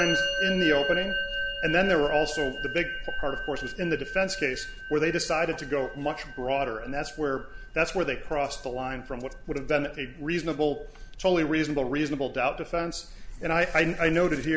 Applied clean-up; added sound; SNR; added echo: none; Musical instrument; 8 dB; none.